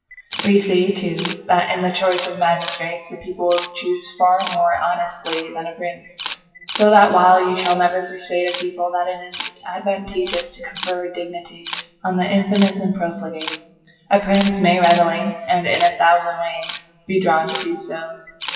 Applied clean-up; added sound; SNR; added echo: classical method WPE with log-MMSE.